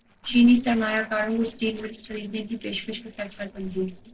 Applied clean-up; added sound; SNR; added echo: neural separator model SepFormer DNS4.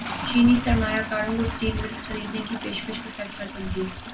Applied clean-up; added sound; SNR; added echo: none; Toilet flush; 9 dB; reverberation time 0.2 s.